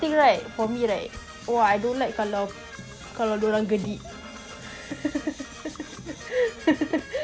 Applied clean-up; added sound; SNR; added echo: none; Brass instrument / Percussion; 15 dB; none.